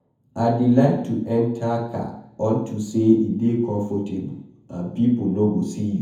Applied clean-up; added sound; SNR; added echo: none; none; none; reverberation time 0.7 s.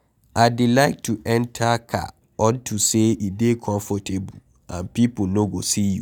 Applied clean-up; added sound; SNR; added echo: none; none; none; none.